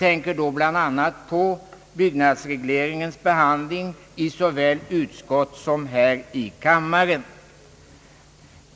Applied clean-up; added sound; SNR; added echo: none; none; none; none.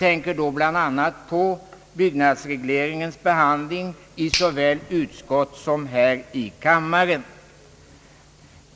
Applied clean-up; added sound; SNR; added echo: none; Finger snapping; 17 dB; none.